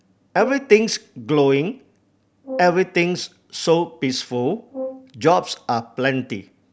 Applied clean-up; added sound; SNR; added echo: none; Brass instrument; 16 dB; none.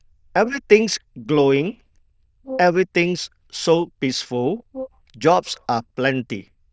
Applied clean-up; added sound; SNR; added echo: neural diffusion model UNIVERSE++.